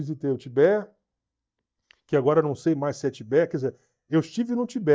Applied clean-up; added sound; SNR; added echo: neural mask model DeepFilterNet 3.